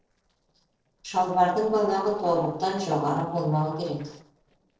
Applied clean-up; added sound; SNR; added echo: neural separator model SepFormer DNS4.